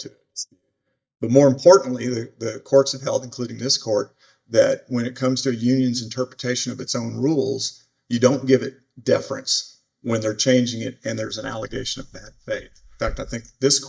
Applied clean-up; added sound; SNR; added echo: neural mask model DeepFilterNet 3.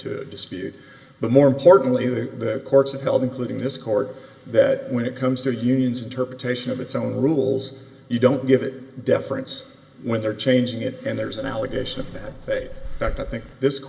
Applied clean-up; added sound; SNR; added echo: none; Insect; 11 dB; reverberation time 0.5 s.